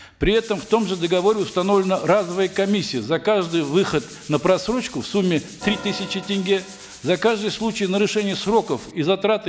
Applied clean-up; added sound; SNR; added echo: none; Organ + Tools; 19 dB; none.